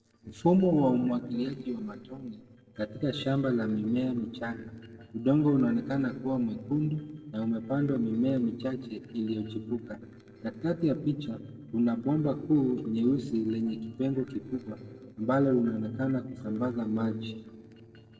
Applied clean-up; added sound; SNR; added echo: neural separator model SepFormer DNS4.